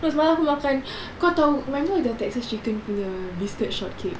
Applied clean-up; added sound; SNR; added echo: none; Waves, surf; 17 dB; none.